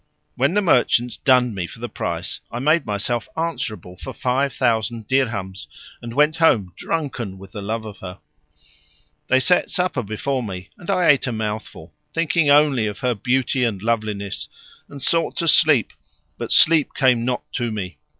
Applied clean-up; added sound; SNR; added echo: none; none; none; none.